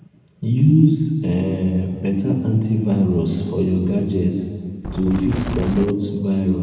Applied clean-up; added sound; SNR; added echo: none; Wind; 7 dB; reverberation time 2.3 s.